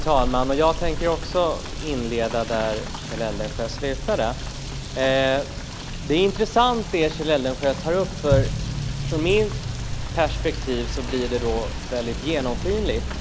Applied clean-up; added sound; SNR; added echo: none; Motor vehicle (road) / Rain; 4 dB; none.